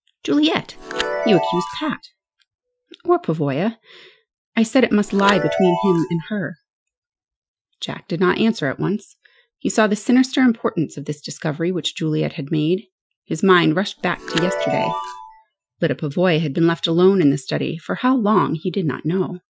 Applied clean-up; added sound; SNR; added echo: classical method Wiener filter.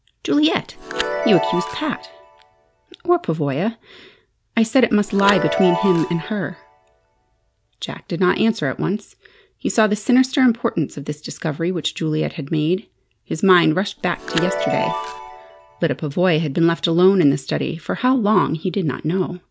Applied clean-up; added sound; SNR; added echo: none; Chime; 8 dB; none.